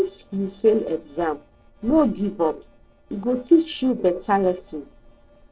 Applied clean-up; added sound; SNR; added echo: neural separator model SepFormer DNS4.